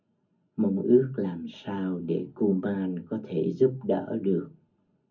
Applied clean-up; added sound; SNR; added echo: none; none; none; reverberation time 0.4 s.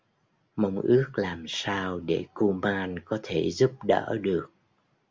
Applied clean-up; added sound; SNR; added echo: none; none; none; none.